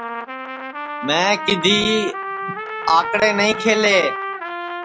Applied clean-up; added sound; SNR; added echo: none; Trumpet; 7 dB; none.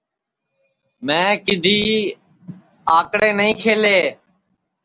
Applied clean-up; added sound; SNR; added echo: none; none; none; none.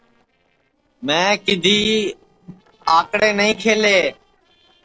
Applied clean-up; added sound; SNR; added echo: neural separator model SepFormer DNS4.